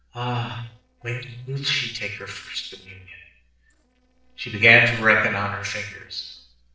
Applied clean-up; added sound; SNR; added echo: neural separator model SepFormer DNS4.